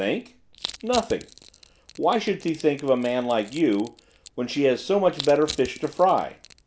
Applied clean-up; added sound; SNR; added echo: none; Crushing; 17 dB; none.